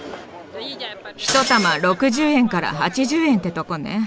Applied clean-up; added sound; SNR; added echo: none; none; none; none.